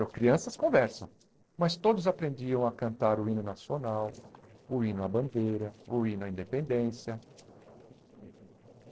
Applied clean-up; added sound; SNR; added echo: neural separator model SepFormer DNS4.